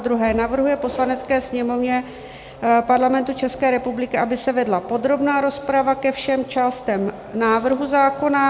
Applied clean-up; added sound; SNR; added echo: none; none; none; none.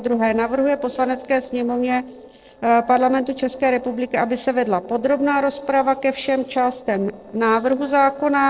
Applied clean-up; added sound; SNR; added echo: neural separator model SepFormer DNS4.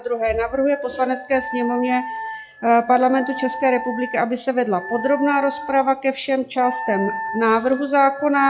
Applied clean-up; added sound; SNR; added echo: classical method log-MMSE.